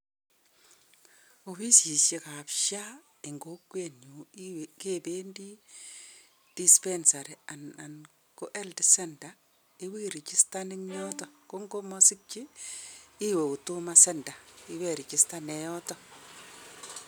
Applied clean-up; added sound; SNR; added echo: none; Bowed string instrument; 18 dB; none.